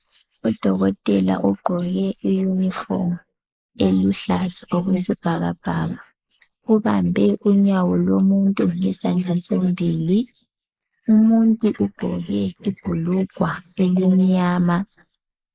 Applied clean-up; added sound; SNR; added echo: neural mask model Resemble Enhance denoiser.